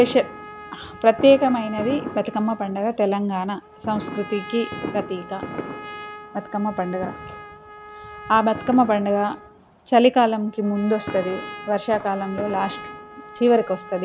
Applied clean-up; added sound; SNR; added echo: none; Trumpet + Fireworks; 13 dB; none.